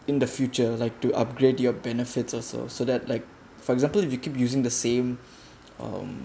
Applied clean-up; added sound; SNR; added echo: none; none; none; none.